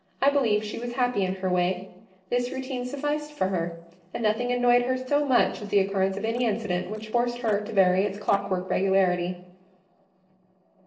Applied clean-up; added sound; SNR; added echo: neural separator model SepFormer DNS4.